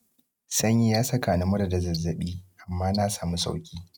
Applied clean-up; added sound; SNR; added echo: neural mask model RNNoise.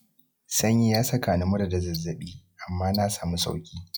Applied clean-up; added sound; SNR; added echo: classical method log-MMSE.